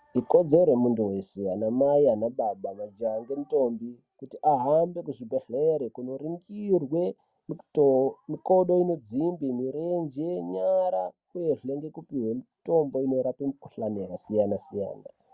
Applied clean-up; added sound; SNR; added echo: none; none; none; none.